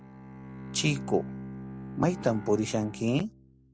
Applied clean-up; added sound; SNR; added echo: none; Bowed string instrument; 11 dB; none.